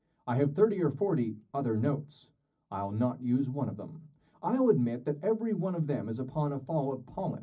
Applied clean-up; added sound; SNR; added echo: none; none; none; reverberation time 0.4 s.